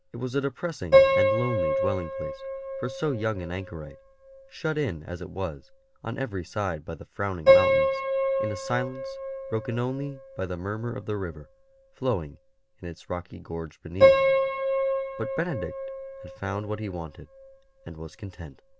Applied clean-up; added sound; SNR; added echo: none; Piano; -4 dB; none.